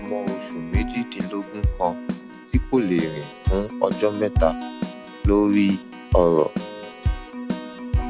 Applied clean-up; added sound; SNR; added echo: none; Keyboard (musical); 2 dB; none.